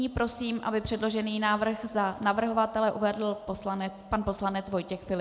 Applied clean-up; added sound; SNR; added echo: none; none; none; none.